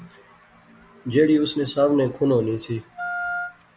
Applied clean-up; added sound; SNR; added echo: none; Wind instrument, woodwind instrument; 6 dB; none.